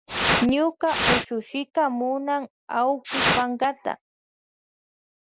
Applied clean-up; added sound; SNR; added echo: neural mask model Resemble Enhance denoiser.